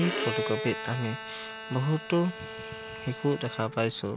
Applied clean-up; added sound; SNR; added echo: none; Bowed string instrument; 7 dB; none.